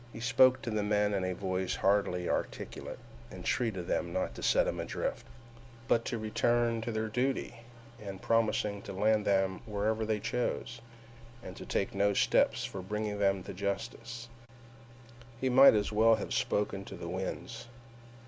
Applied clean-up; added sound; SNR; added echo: none; none; none; none.